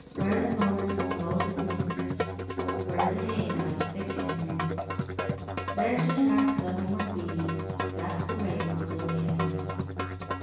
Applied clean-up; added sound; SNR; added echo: none; Musical instrument; -2 dB; reverberation time 1.0 s.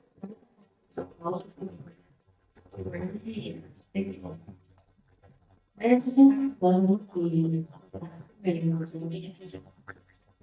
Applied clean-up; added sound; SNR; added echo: neural mask model DeepFilterNet 3.